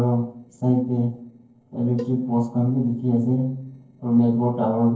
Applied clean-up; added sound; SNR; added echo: neural separator model SepFormer DNS4.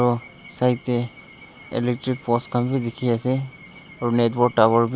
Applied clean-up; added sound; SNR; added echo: none; none; none; none.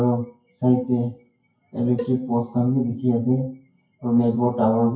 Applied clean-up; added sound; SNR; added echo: classical method WPE with log-MMSE.